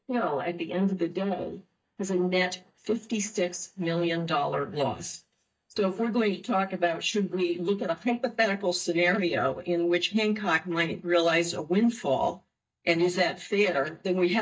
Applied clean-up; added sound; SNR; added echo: neural mask model DeepFilterNet 3.